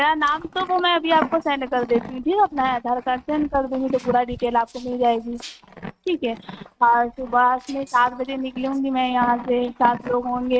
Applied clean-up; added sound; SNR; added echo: neural mask model RNNoise.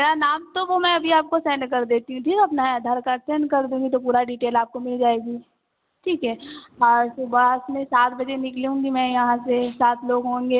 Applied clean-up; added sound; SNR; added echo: none; none; none; none.